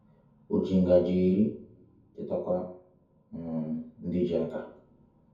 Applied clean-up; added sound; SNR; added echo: none; none; none; reverberation time 0.6 s.